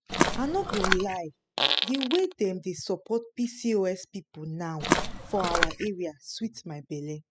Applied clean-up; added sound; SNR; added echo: classical method spectral subtraction.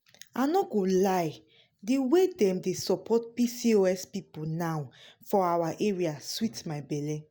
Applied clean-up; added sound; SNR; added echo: none; none; none; none.